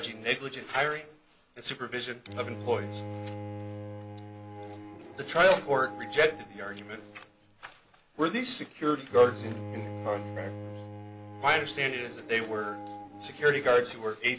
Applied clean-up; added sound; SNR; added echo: none; Bowed string instrument; 12 dB; none.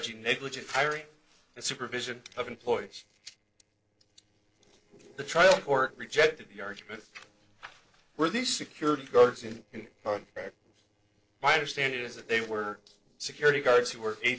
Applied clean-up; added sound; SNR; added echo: neural separator model SepFormer DNS4.